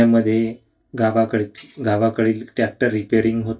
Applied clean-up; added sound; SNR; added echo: neural mask model DeepFilterNet 3.